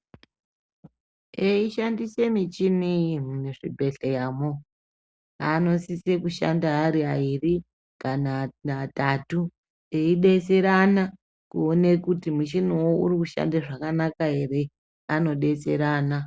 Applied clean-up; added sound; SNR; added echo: none; none; none; none.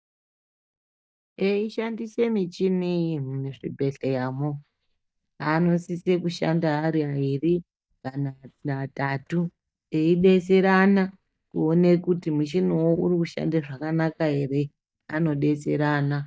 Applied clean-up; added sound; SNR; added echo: neural mask model DeepFilterNet 3.